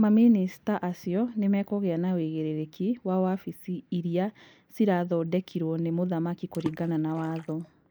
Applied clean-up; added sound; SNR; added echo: neural mask model Resemble Enhance denoiser.